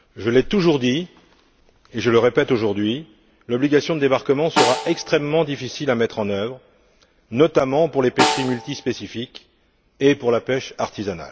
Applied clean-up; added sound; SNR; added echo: none; Snare drum; 6 dB; none.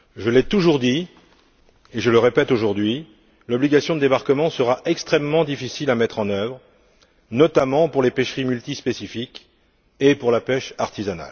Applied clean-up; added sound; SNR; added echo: none; none; none; none.